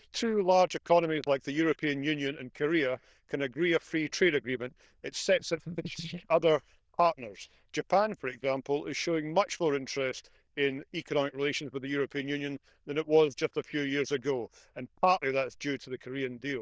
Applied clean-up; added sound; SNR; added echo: neural diffusion model UNIVERSE++.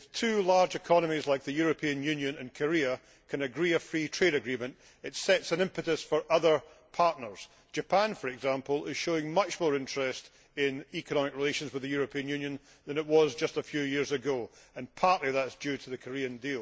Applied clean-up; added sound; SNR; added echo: none; none; none; none.